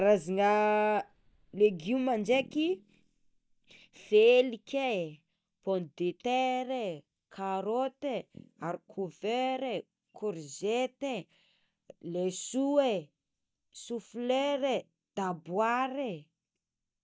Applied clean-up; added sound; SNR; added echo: neural mask model DeepFilterNet 3.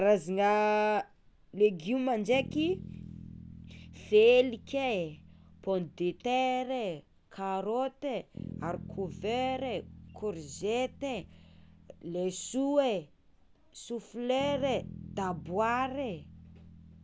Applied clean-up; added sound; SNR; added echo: none; Bass guitar; 17 dB; none.